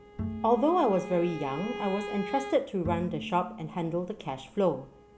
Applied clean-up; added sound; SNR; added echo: none; Bowed string instrument + Bowed string instrument; 10 dB; none.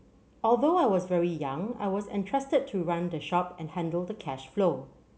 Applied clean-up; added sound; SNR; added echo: none; none; none; none.